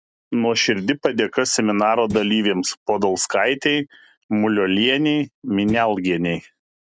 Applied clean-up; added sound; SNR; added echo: neural mask model RNNoise.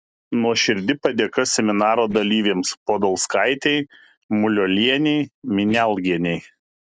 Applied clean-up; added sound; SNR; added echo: neural separator model SepFormer DNS4.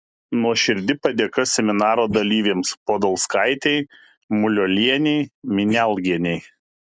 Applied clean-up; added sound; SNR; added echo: neural mask model Resemble Enhance denoiser.